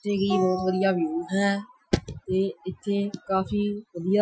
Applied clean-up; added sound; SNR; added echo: classical method Wiener filter.